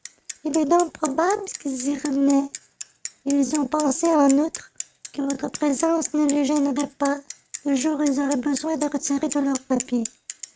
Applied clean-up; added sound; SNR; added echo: none; Bicycle; 14 dB; none.